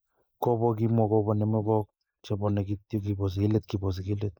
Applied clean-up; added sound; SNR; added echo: neural mask model Resemble Enhance denoiser.